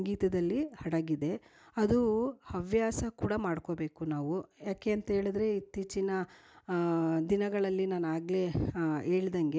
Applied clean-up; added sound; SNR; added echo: none; none; none; none.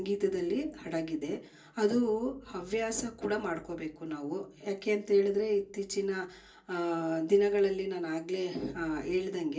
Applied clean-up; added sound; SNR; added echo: none; none; none; reverberation time 0.3 s.